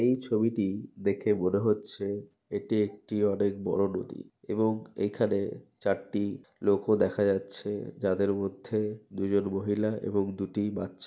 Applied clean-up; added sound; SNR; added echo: none; none; none; none.